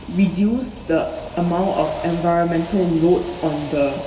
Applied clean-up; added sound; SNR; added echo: none; Drill; 19 dB; reverberation time 2.8 s.